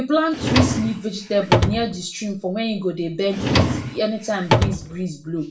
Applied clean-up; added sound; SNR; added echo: none; Drawer open or close; -2 dB; reverberation time 0.3 s.